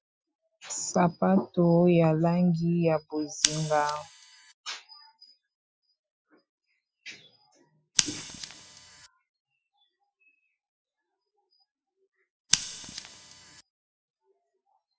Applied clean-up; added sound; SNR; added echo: classical method Wiener filter.